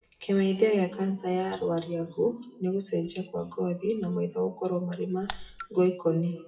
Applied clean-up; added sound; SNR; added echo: classical method WPE with log-MMSE.